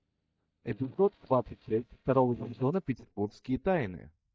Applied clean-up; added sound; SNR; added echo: neural mask model DeepFilterNet 3.